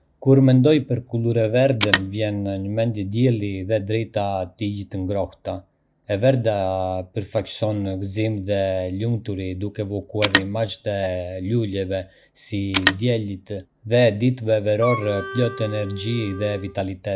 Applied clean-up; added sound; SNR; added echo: none; Wind instrument, woodwind instrument + Telephone; 8 dB; none.